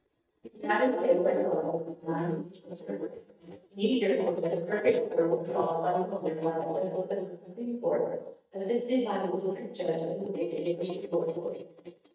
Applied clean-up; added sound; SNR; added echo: neural mask model DeepFilterNet 3.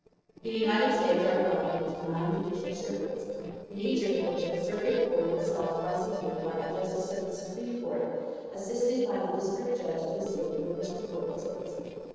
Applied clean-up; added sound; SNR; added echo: neural separator model SepFormer DNS4.